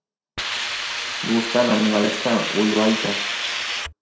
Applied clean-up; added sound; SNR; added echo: none; Hiss; 3 dB; reverberation time 0.6 s.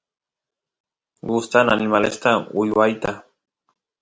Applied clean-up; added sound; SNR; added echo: none; none; none; none.